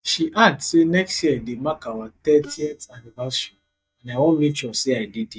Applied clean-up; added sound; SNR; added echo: neural mask model DeepFilterNet 3.